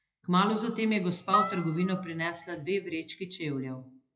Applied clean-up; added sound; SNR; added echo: classical method WPE with log-MMSE.